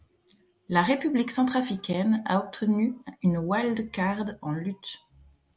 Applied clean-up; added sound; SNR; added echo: none; none; none; none.